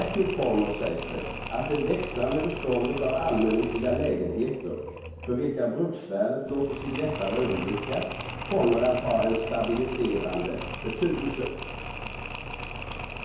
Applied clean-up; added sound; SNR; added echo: none; Mechanisms; 9 dB; reverberation time 1.0 s.